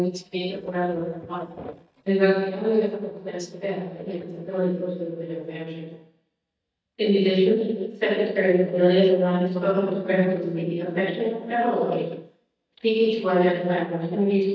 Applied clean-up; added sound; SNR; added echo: neural mask model DeepFilterNet 3.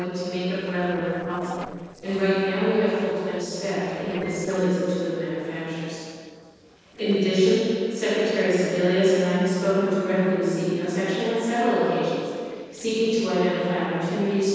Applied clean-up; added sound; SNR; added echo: neural separator model SepFormer DNS4.